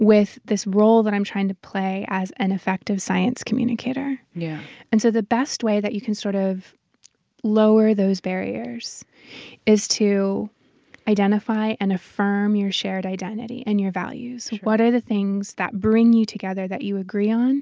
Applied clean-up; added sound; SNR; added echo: none; none; none; none.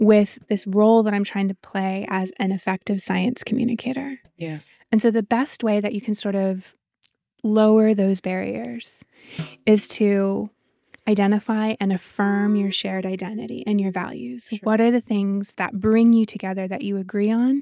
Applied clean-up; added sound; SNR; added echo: neural mask model DeepFilterNet 3.